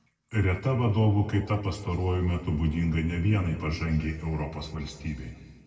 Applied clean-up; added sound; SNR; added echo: none; Bowed string instrument; 14 dB; reverberation time 2.2 s.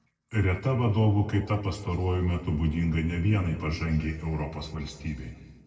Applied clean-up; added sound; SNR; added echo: neural separator model SepFormer DNS4.